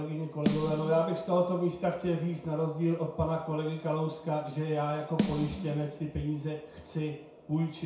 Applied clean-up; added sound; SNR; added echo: none; Snare drum; 6 dB; reverberation time 0.6 s.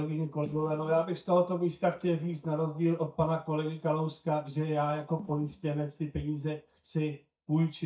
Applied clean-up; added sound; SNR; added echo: neural mask model DeepFilterNet 3.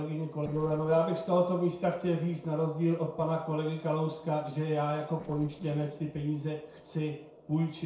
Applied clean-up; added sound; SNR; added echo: neural separator model SepFormer DNS4.